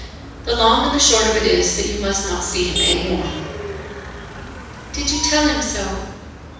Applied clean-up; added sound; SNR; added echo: none; Motor vehicle (road); 10 dB; reverberation time 1.1 s.